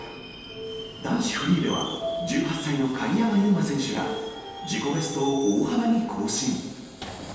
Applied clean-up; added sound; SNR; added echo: none; Subway, metro, underground; 15 dB; reverberation time 1.2 s.